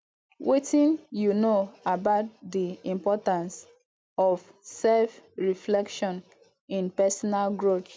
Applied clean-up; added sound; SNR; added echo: none; none; none; none.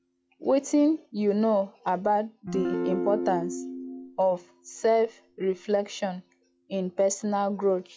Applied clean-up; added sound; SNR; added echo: classical method log-MMSE.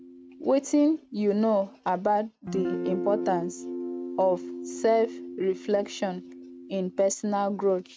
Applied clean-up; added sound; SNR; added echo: neural mask model RNNoise.